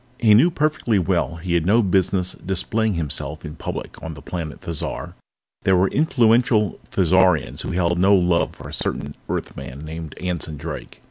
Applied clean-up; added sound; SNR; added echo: none; none; none; none.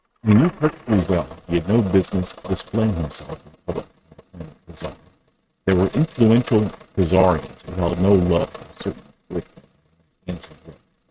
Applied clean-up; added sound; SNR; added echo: neural mask model RNNoise.